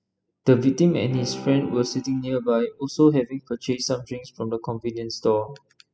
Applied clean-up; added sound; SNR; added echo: classical method spectral subtraction.